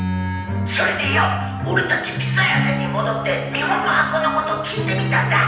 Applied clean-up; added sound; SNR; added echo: none; none; none; reverberation time 0.9 s.